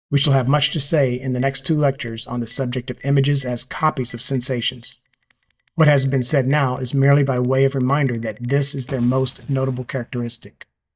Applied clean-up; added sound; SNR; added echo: neural mask model DeepFilterNet 3.